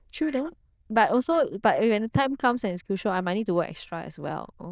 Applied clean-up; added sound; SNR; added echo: neural diffusion model UNIVERSE++.